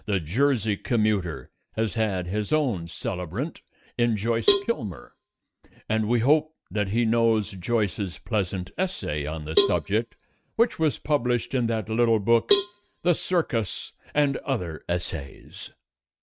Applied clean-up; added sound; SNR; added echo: neural mask model RNNoise.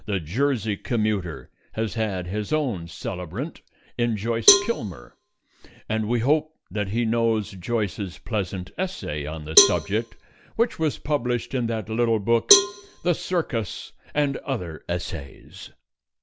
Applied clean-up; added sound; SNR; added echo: none; Cowbell; 0 dB; none.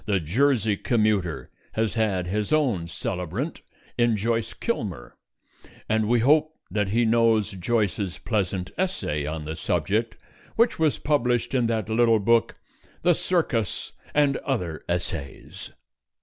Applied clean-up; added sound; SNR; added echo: none; none; none; none.